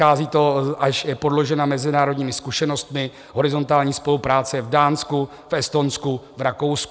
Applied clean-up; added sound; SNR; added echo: none; none; none; none.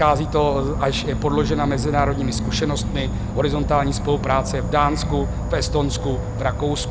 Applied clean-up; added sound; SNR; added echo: none; Insect / Frog; 3 dB; none.